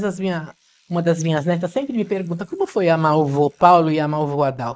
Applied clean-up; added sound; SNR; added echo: neural mask model Resemble Enhance denoiser.